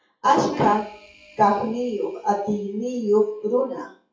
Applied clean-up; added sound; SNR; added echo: classical method WPE with log-MMSE.